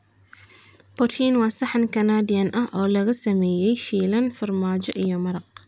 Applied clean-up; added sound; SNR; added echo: none; none; none; none.